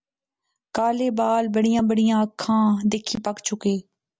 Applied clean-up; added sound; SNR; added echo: none; none; none; none.